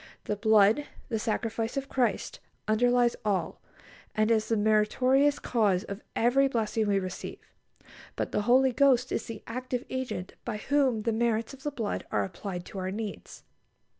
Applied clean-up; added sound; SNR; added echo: none; none; none; none.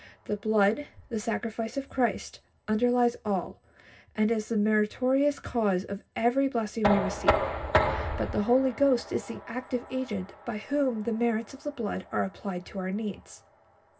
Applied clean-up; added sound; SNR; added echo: none; Knock; 7 dB; reverberation time 0.4 s.